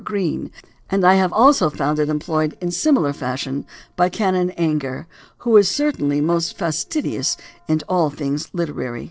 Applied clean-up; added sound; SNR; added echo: neural separator model SepFormer DNS4.